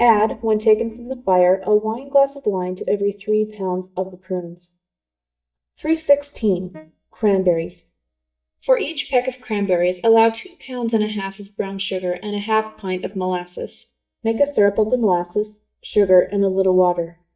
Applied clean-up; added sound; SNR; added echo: neural mask model DeepFilterNet 3.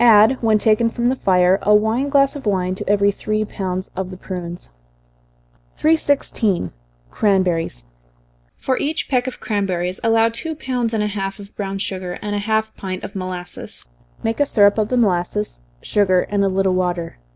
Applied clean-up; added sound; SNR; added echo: none; none; none; none.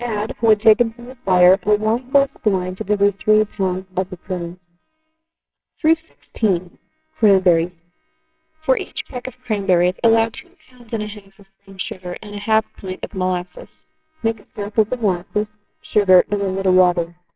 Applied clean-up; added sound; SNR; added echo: neural separator model SepFormer WHAMR!.